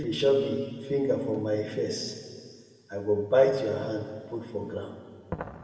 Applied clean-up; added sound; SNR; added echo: none; none; none; reverberation time 2.1 s.